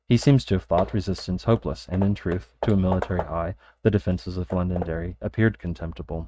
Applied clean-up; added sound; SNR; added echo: neural mask model RNNoise.